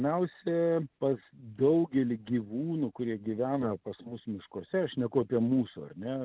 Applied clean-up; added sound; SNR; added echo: none; none; none; none.